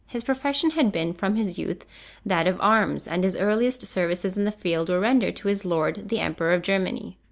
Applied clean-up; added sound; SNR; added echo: none; none; none; none.